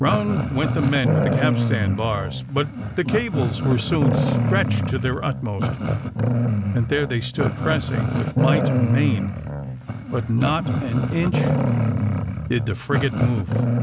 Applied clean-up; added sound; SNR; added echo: none; Growling; -2 dB; none.